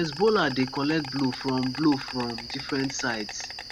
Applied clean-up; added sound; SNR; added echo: none; Insect; 11 dB; none.